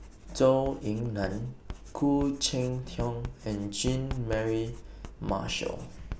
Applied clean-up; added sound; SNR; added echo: none; Writing; 12 dB; none.